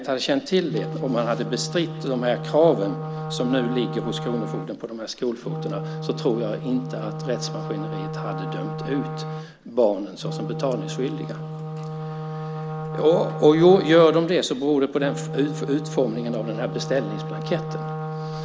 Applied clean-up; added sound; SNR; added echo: none; Wind instrument, woodwind instrument; 7 dB; none.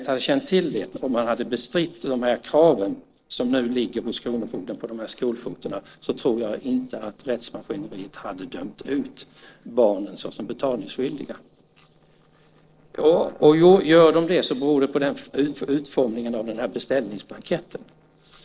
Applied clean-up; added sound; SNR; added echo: neural separator model SepFormer DNS4.